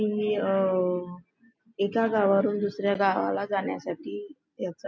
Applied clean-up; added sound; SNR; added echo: none; none; none; none.